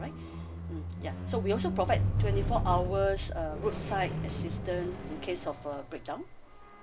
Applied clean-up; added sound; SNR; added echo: none; Squeak; 0 dB; none.